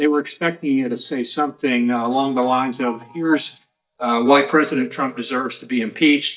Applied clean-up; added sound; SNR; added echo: neural mask model DeepFilterNet 3.